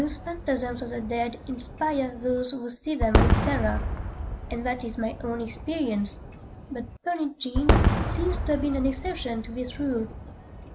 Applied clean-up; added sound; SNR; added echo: none; Fireworks; -1 dB; none.